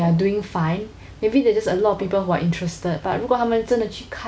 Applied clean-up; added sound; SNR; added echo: none; none; none; none.